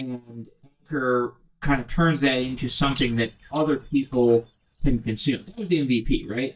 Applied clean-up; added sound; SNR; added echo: neural mask model DeepFilterNet 3.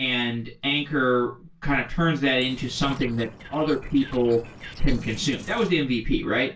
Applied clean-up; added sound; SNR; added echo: neural separator model SepFormer DNS4.